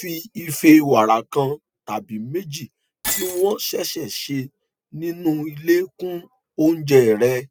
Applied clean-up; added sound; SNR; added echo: none; Shatter; 18 dB; none.